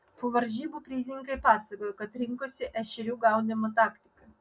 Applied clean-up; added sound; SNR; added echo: none; none; none; none.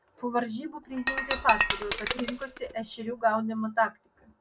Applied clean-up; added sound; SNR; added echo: none; Shatter; 3 dB; none.